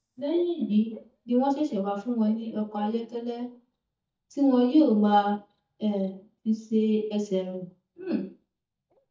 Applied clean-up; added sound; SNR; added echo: neural mask model DeepFilterNet 3.